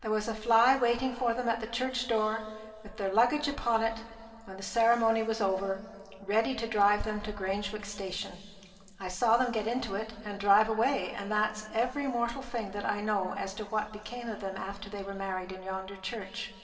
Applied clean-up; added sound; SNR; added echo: none; none; none; reverberation time 2.3 s.